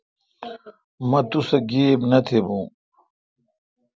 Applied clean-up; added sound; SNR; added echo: none; none; none; none.